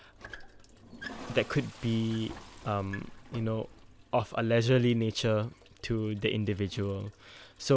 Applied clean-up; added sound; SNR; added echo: none; Squeak + Toilet flush; 18 dB; none.